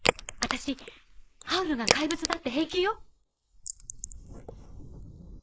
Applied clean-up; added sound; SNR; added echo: neural mask model Resemble Enhance denoiser.